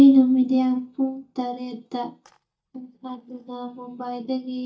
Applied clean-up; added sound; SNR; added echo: neural mask model DeepFilterNet 3.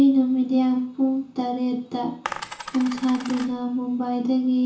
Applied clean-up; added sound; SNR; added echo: none; Coin (dropping); 13 dB; reverberation time 0.7 s.